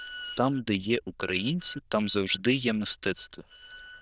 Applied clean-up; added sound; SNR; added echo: neural diffusion model UNIVERSE++.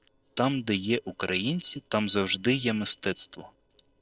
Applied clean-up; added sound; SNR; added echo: neural separator model SepFormer DNS4.